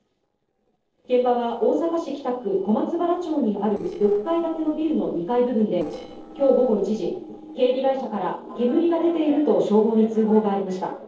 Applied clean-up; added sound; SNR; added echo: neural separator model SepFormer DNS4.